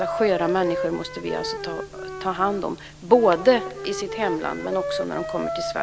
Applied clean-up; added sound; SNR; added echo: none; Wind instrument, woodwind instrument; 7 dB; none.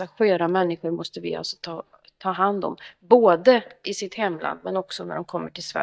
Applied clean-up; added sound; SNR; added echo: neural mask model DeepFilterNet 3.